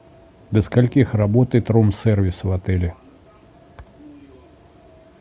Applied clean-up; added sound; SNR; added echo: none; none; none; none.